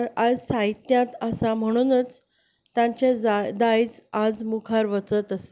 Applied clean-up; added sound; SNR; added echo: none; none; none; none.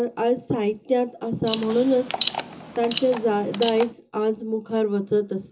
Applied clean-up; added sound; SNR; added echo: none; Alarm; 10 dB; reverberation time 0.2 s.